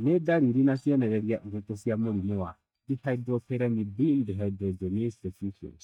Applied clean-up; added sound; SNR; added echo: neural mask model DeepFilterNet 3.